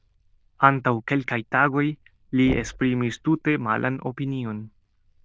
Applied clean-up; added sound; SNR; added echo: neural diffusion model UNIVERSE++.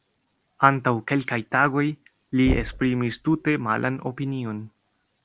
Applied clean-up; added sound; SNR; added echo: none; Knock / Wood; 10 dB; none.